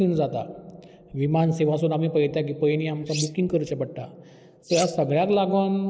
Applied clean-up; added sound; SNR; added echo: neural mask model Resemble Enhance denoiser.